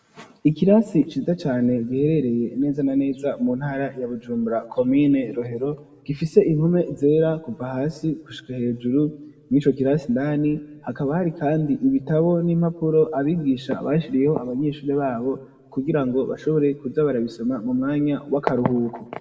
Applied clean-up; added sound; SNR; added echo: none; none; none; reverberation time 1.1 s.